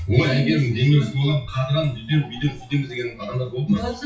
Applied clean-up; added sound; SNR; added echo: classical method WPE with log-MMSE.